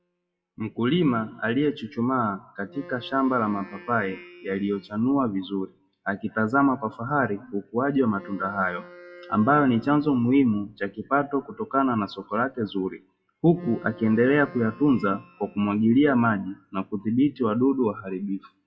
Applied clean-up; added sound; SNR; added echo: classical method WPE with log-MMSE.